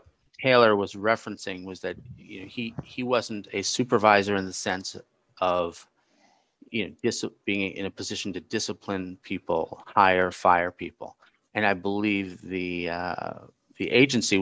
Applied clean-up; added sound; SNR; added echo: none; none; none; none.